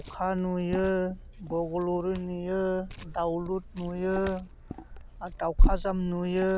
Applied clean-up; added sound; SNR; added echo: none; Liquid; 1 dB; none.